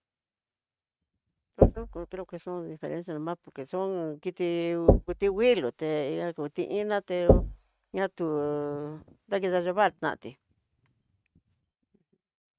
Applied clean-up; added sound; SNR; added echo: neural mask model RNNoise.